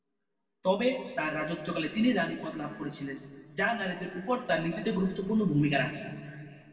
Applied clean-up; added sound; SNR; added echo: none; none; none; reverberation time 2.0 s.